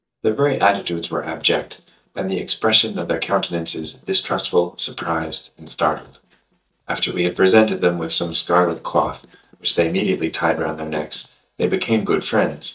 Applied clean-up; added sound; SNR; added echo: neural mask model DeepFilterNet 3.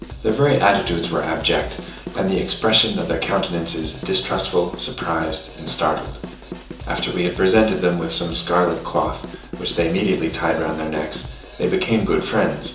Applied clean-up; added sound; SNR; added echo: none; Drum / Drum kit; 13 dB; reverberation time 0.7 s.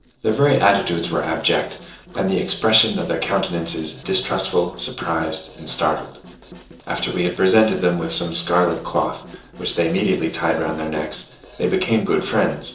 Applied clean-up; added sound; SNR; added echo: neural separator model SepFormer DNS4.